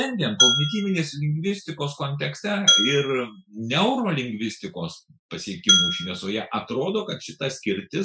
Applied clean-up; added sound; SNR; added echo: classical method Wiener filter.